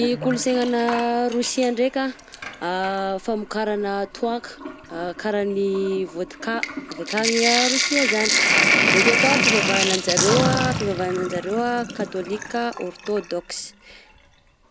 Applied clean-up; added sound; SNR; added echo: none; Sink (filling or washing); 1 dB; none.